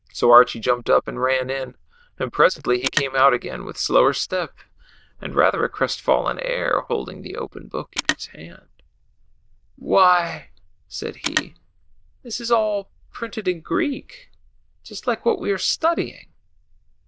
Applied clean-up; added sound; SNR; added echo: neural diffusion model UNIVERSE++.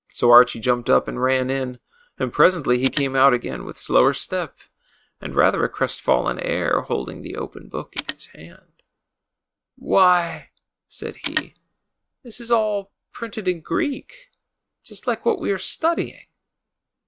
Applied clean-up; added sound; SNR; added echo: neural mask model RNNoise.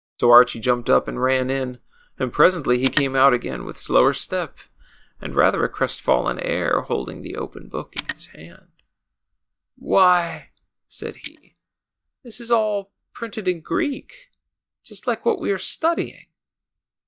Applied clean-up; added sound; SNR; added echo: neural mask model DeepFilterNet 3.